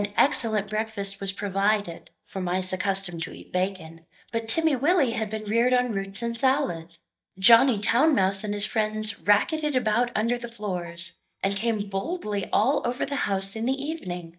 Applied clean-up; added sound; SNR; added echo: neural mask model DeepFilterNet 3.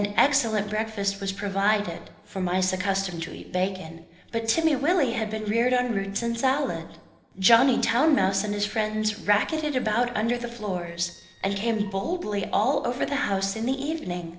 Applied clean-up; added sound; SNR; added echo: neural separator model SepFormer DNS4.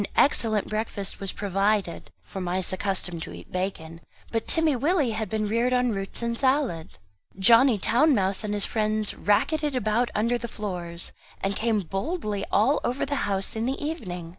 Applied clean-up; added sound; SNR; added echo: none; none; none; none.